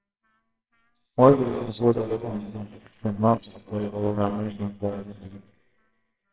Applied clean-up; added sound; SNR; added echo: neural separator model SepFormer WHAMR!.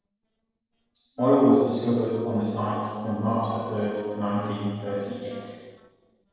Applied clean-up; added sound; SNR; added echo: neural separator model SepFormer DNS4.